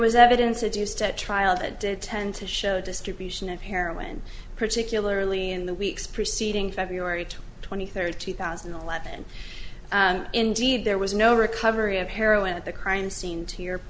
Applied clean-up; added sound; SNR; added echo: none; none; none; none.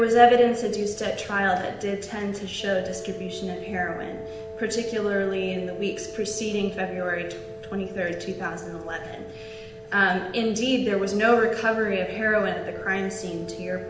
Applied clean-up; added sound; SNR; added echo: none; Wind instrument, woodwind instrument; 13 dB; reverberation time 0.8 s.